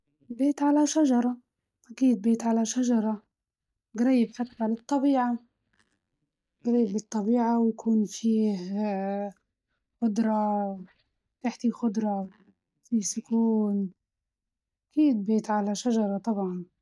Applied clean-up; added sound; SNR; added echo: neural mask model DeepFilterNet 3.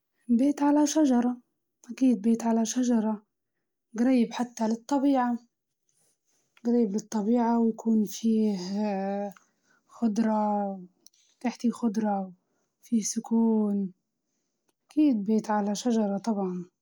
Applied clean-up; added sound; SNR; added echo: none; none; none; none.